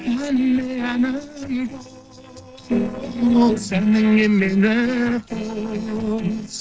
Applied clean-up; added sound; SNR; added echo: neural separator model SepFormer DNS4.